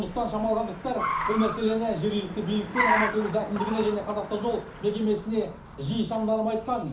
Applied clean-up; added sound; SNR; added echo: none; Car; 6 dB; reverberation time 0.4 s.